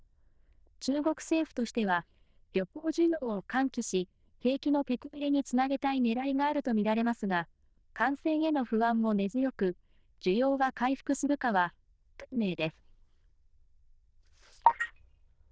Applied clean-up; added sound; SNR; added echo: neural diffusion model UNIVERSE++.